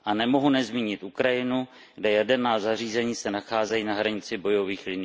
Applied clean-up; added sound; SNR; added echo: none; none; none; none.